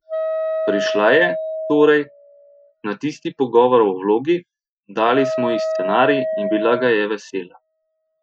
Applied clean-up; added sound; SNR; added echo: classical method Wiener filter.